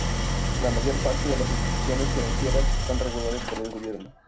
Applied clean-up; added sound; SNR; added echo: none; Idling; -5 dB; none.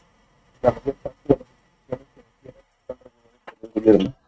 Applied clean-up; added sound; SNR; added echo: neural mask model RNNoise.